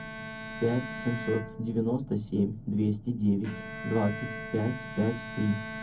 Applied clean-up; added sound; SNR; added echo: none; Bowed string instrument; 11 dB; reverberation time 0.3 s.